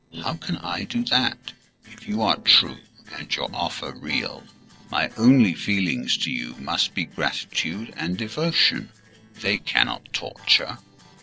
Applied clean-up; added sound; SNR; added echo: neural separator model SepFormer DNS4.